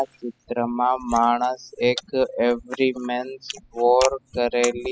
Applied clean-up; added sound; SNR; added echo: classical method spectral subtraction.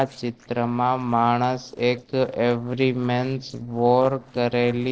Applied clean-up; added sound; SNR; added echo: neural separator model SepFormer DNS4.